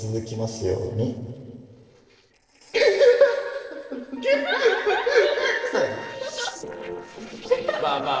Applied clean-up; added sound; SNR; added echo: neural separator model SepFormer DNS4.